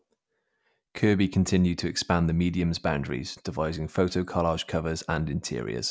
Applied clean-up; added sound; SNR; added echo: none; none; none; none.